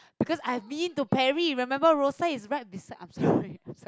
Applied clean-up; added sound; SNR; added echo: none; none; none; none.